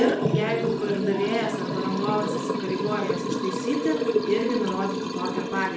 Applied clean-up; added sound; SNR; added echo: none; Liquid; 0 dB; reverberation time 0.4 s.